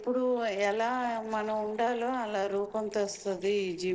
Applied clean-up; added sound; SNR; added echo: neural separator model SepFormer DNS4.